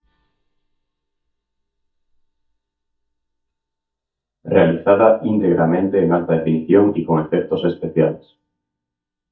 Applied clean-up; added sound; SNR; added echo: neural mask model DeepFilterNet 3.